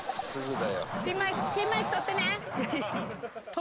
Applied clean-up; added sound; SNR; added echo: none; none; none; none.